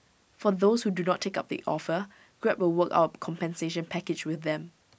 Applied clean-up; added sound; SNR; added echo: none; none; none; none.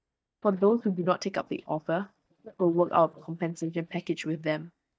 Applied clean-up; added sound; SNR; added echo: neural mask model DeepFilterNet 3.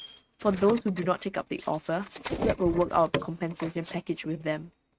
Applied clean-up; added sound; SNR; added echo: neural mask model RNNoise.